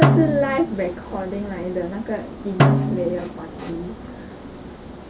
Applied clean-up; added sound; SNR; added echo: none; Snare drum; -2 dB; none.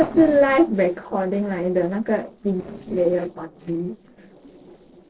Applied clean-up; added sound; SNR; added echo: neural separator model SepFormer DNS4.